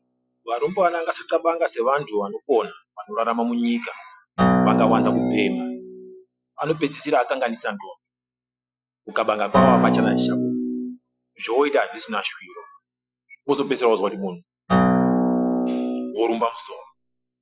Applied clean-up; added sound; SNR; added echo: classical method Wiener filter.